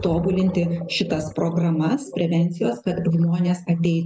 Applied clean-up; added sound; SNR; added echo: none; Gurgling; 16 dB; none.